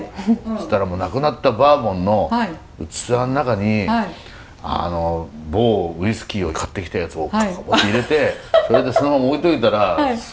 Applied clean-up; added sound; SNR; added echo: none; none; none; none.